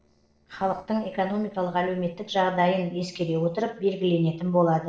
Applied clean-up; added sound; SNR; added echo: neural separator model SepFormer DNS4.